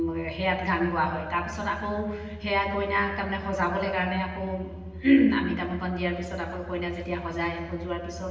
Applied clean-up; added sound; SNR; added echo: none; none; none; reverberation time 1.3 s.